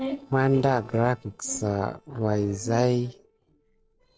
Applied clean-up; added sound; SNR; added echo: neural separator model SepFormer DNS4.